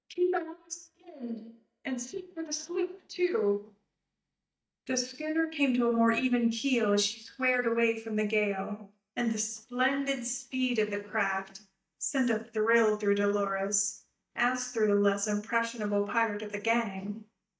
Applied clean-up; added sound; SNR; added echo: neural mask model DeepFilterNet 3.